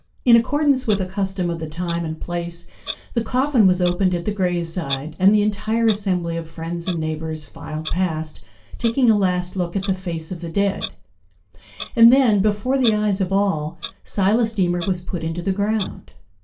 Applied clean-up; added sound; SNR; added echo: none; Clock; 19 dB; reverberation time 0.2 s.